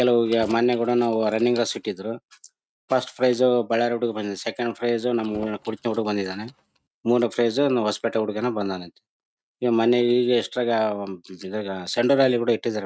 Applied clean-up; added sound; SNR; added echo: neural mask model RNNoise.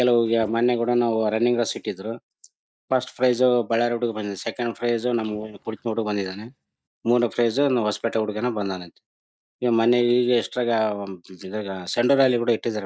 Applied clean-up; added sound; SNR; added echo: neural mask model DeepFilterNet 3.